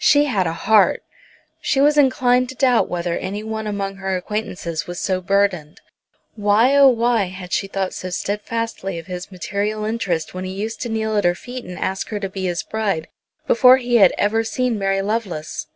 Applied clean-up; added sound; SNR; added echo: none; none; none; none.